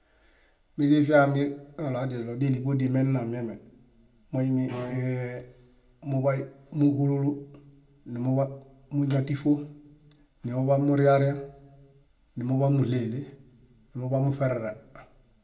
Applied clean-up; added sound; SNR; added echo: none; Bowed string instrument; 13 dB; reverberation time 0.4 s.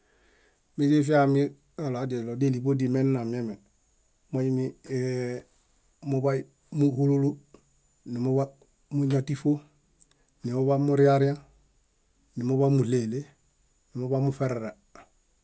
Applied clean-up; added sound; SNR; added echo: none; none; none; none.